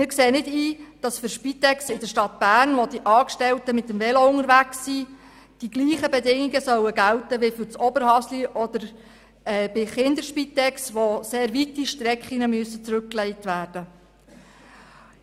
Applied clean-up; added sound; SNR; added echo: none; Guitar; 19 dB; none.